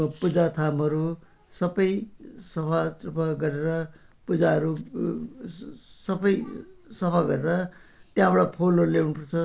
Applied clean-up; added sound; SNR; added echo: none; none; none; none.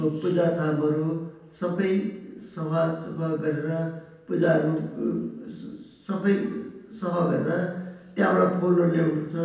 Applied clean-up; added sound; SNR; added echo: none; none; none; reverberation time 0.9 s.